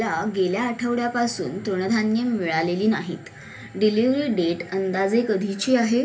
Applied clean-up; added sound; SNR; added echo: none; none; none; reverberation time 0.3 s.